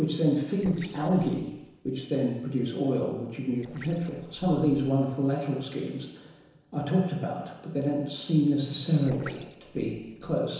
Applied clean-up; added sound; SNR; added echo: neural separator model SepFormer DNS4.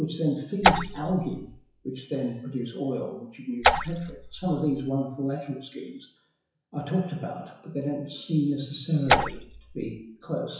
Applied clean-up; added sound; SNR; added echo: classical method WPE with log-MMSE.